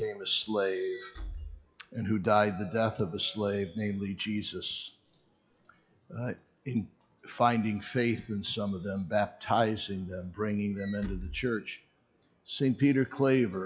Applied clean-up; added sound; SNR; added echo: classical method log-MMSE.